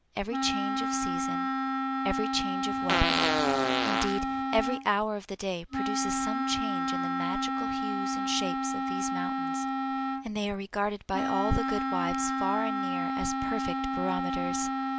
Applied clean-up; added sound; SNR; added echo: none; Wind instrument, woodwind instrument + Fart; -4 dB; none.